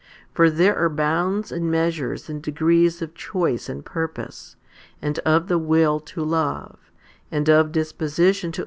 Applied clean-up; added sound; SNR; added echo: none; none; none; none.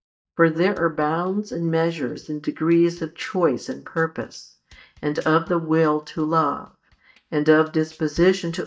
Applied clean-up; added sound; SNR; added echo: neural mask model DeepFilterNet 3.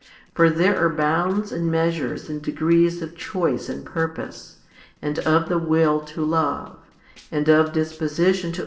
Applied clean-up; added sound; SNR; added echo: neural separator model SepFormer DNS4.